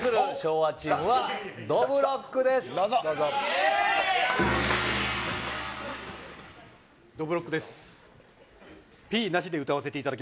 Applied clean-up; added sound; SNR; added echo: none; none; none; none.